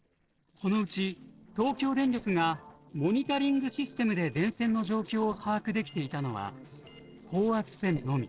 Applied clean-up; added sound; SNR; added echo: neural separator model SepFormer DNS4.